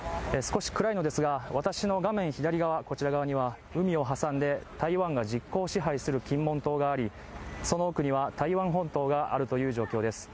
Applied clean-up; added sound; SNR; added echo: none; none; none; none.